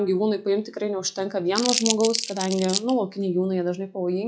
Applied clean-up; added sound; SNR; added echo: classical method log-MMSE.